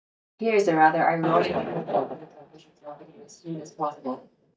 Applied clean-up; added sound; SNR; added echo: neural mask model DeepFilterNet 3.